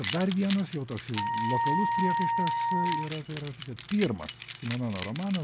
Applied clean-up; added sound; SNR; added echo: none; Wind instrument, woodwind instrument + Keys jangling; 0 dB; none.